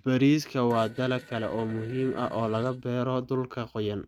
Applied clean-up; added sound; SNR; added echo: neural mask model RNNoise.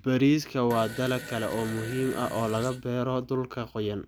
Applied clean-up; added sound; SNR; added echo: none; Fart; 14 dB; none.